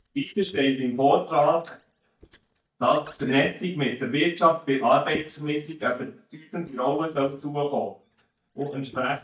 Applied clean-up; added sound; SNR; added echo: neural mask model DeepFilterNet 3.